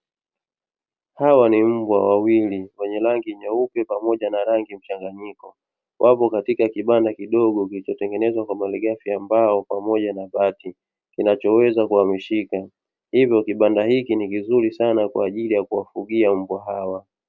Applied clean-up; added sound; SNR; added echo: none; none; none; none.